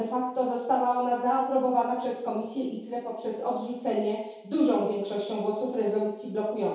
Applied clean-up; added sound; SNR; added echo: none; none; none; reverberation time 0.8 s.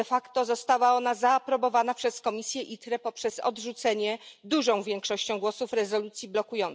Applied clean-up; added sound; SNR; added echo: none; none; none; none.